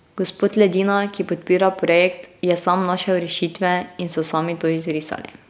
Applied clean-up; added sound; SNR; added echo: none; none; none; none.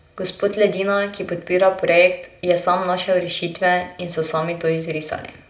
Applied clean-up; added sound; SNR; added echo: none; none; none; reverberation time 0.3 s.